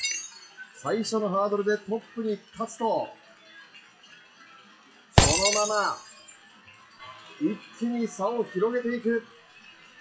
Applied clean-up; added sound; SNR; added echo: classical method WPE with log-MMSE.